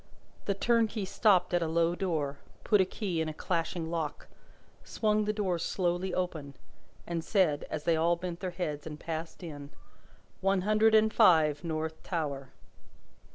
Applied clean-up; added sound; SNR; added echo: none; none; none; none.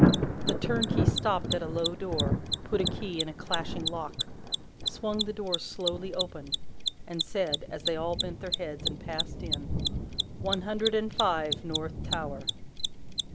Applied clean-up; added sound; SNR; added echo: none; Mechanisms + Thunder; -2 dB; none.